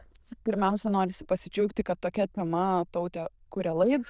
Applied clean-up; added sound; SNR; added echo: neural diffusion model UNIVERSE++.